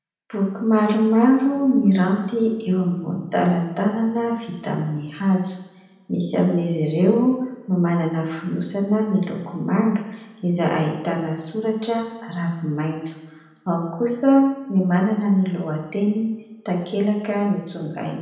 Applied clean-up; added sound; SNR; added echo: none; none; none; reverberation time 0.9 s.